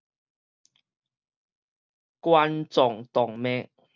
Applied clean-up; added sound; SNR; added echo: none; none; none; none.